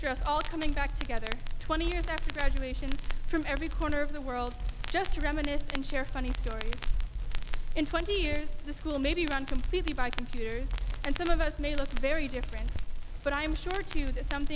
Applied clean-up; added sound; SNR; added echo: none; Crackle; -5 dB; none.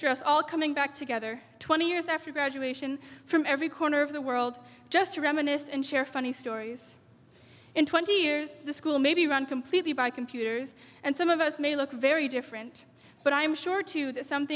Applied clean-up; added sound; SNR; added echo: none; none; none; none.